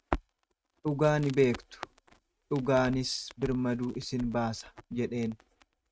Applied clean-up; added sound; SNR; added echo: neural mask model RNNoise.